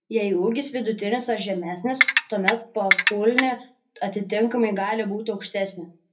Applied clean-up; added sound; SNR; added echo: none; Ratchet, pawl; -3 dB; reverberation time 0.3 s.